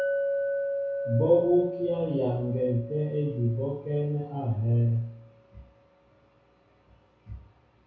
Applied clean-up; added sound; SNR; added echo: none; Chink, clink; 7 dB; reverberation time 0.6 s.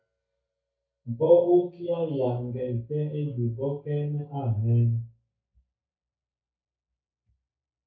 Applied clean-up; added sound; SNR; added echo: neural mask model DeepFilterNet 3.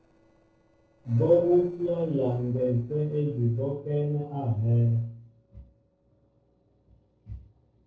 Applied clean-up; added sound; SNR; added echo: neural separator model SepFormer DNS4.